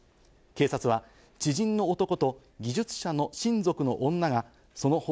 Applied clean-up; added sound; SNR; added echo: none; none; none; none.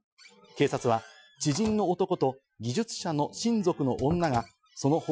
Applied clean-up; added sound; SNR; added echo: classical method Wiener filter.